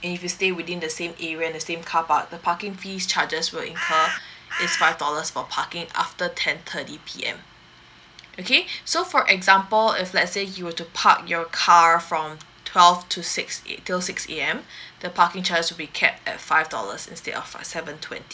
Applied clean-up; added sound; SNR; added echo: none; Bird; 3 dB; none.